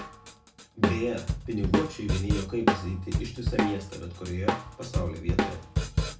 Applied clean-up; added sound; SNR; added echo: none; Drum kit; -3 dB; reverberation time 0.3 s.